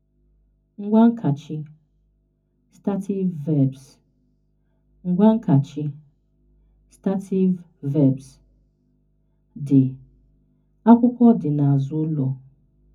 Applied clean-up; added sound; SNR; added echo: none; none; none; reverberation time 0.3 s.